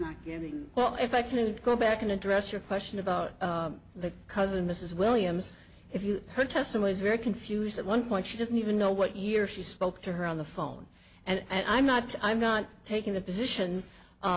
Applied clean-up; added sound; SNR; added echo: none; none; none; none.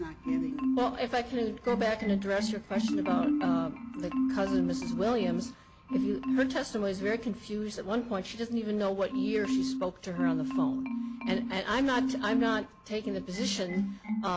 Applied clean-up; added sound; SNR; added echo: none; Marimba, xylophone; 0 dB; none.